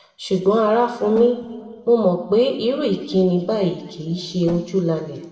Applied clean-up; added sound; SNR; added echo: neural separator model SepFormer DNS4.